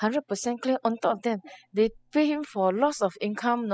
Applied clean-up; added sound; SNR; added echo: classical method spectral subtraction.